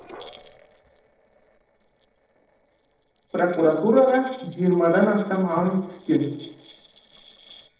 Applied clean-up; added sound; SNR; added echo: neural separator model SepFormer DNS4.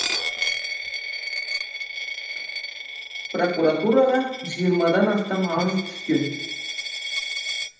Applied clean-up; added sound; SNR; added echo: none; Coin (dropping); 5 dB; reverberation time 0.9 s.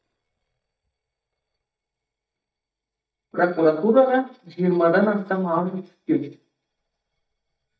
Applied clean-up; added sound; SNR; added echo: neural mask model DeepFilterNet 3.